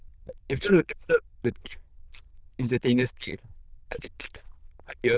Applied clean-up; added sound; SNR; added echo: neural diffusion model UNIVERSE++.